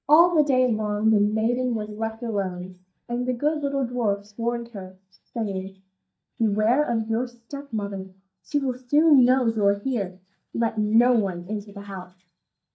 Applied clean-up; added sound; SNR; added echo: neural mask model DeepFilterNet 3.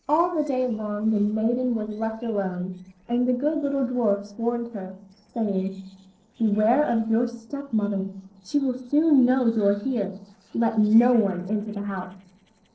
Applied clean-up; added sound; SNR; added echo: neural separator model SepFormer DNS4.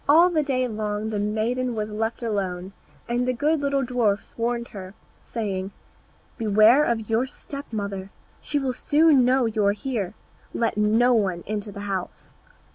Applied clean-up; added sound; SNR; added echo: none; none; none; none.